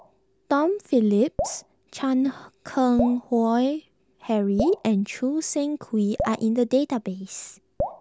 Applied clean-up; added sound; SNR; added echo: none; Drip; 12 dB; none.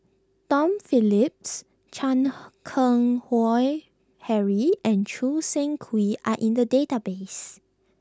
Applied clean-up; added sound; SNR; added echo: none; none; none; none.